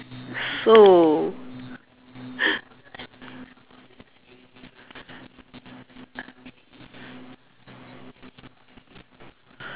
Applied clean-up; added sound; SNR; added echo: none; none; none; none.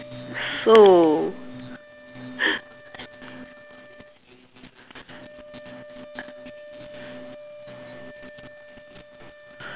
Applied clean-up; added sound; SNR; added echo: none; Wind instrument, woodwind instrument; 20 dB; none.